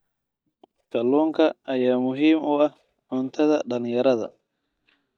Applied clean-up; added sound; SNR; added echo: neural mask model DeepFilterNet 3.